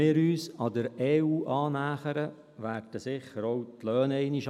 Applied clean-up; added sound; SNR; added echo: none; none; none; none.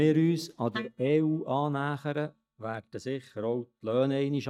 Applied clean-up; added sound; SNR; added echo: neural mask model DeepFilterNet 3.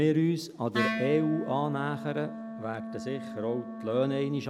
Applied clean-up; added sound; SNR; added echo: none; Wind instrument, woodwind instrument; 8 dB; none.